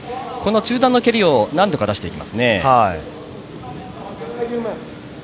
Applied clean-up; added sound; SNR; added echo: none; none; none; none.